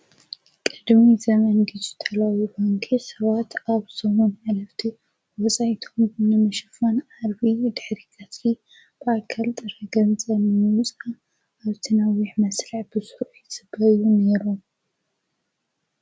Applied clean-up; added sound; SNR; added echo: none; none; none; none.